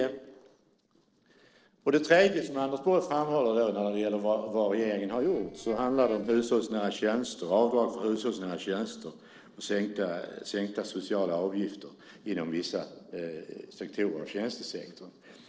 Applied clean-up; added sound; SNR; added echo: neural separator model SepFormer DNS4.